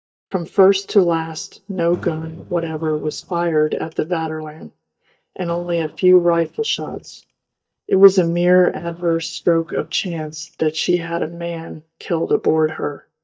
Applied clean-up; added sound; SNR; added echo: neural mask model DeepFilterNet 3.